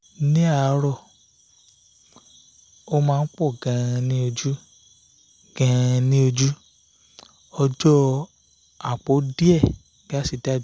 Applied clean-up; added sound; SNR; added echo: none; none; none; none.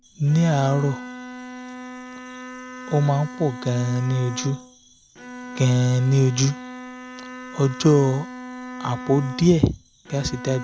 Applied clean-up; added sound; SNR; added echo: none; Bowed string instrument; 13 dB; none.